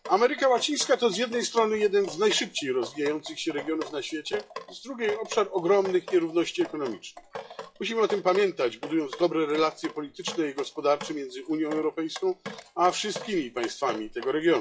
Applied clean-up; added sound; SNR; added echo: classical method WPE with log-MMSE.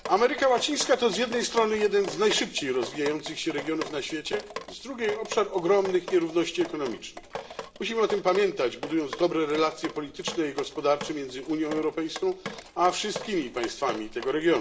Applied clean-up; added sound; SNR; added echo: none; Drip; 13 dB; reverberation time 0.8 s.